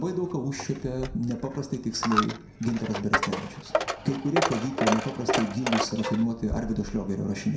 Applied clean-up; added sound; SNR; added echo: none; Coin (dropping); 2 dB; reverberation time 0.6 s.